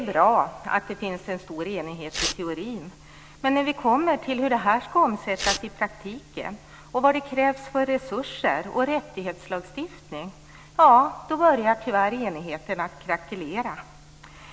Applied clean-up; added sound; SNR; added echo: none; Tearing; 10 dB; none.